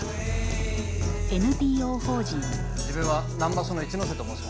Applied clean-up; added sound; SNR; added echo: none; Guitar; 5 dB; none.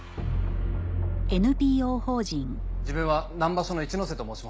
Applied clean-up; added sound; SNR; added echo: none; none; none; none.